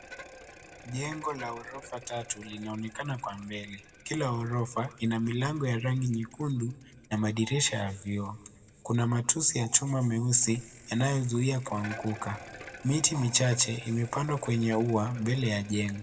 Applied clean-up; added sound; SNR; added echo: none; Bicycle; 20 dB; reverberation time 1.8 s.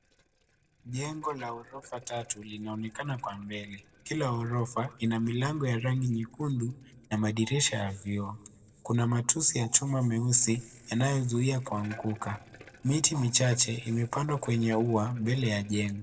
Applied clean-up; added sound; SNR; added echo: neural separator model SepFormer DNS4.